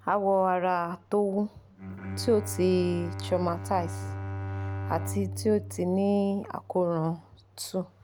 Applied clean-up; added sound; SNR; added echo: none; Bowed string instrument; 9 dB; none.